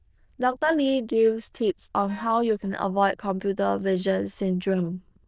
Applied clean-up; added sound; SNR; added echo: neural diffusion model UNIVERSE++.